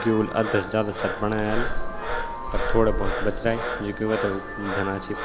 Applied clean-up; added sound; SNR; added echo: none; Frog + Vehicle horn, car horn, honking; 1 dB; none.